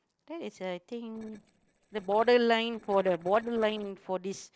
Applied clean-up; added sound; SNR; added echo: neural separator model SepFormer DNS4.